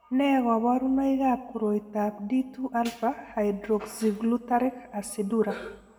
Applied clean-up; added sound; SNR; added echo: none; none; none; reverberation time 1.0 s.